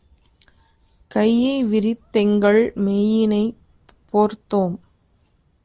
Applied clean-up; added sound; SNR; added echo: none; none; none; none.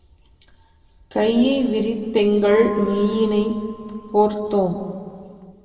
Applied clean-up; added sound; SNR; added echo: none; Percussion; 18 dB; reverberation time 1.8 s.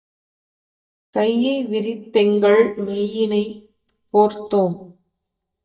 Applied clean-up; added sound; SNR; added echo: neural mask model DeepFilterNet 3.